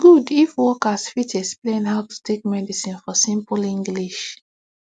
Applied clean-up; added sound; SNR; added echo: none; none; none; none.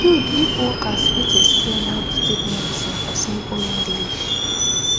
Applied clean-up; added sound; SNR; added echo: none; Subway, metro, underground; -4 dB; none.